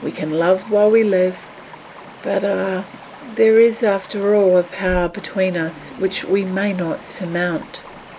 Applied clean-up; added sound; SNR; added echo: none; Stream; 19 dB; none.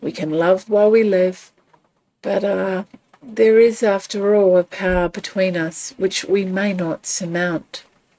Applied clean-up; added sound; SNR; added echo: neural mask model RNNoise.